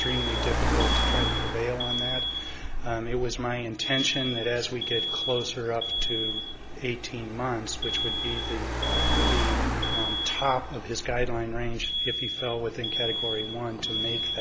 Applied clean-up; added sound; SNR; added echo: none; Alarm + Car; -3 dB; none.